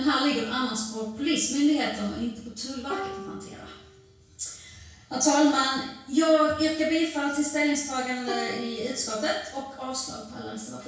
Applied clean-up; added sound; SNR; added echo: none; Plucked string instrument; 13 dB; reverberation time 0.6 s.